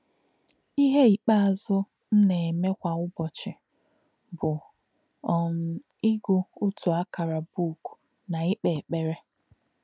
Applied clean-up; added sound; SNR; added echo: none; none; none; none.